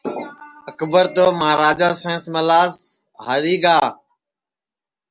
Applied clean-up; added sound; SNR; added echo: none; none; none; none.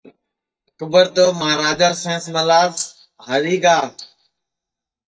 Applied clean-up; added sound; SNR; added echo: neural mask model DeepFilterNet 3.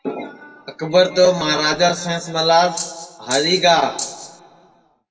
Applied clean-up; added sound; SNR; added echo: none; Rattle (instrument); 11 dB; reverberation time 1.4 s.